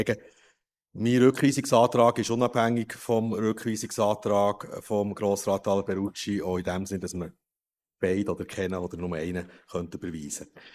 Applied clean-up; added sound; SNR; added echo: neural mask model Resemble Enhance denoiser.